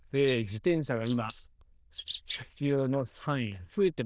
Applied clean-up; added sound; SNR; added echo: neural diffusion model UNIVERSE++.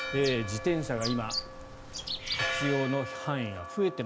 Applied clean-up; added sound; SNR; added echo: none; Bird + Church bell; 5 dB; none.